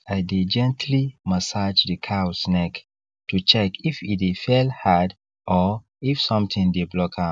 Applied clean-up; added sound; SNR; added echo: none; none; none; none.